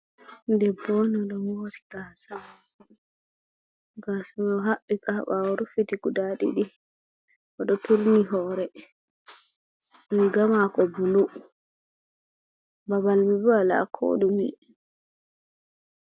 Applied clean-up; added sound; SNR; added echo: none; none; none; none.